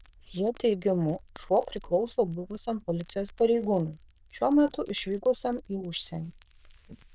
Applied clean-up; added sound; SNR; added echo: neural diffusion model UNIVERSE++.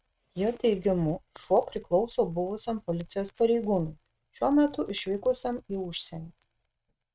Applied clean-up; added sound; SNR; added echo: neural mask model RNNoise.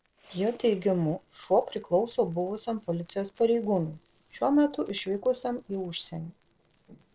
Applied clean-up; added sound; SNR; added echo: neural separator model SepFormer DNS4.